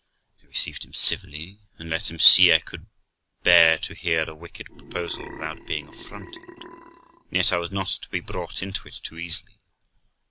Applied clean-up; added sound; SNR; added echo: none; Burping, eructation; 17 dB; none.